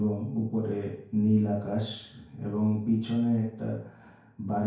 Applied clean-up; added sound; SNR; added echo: none; none; none; reverberation time 0.5 s.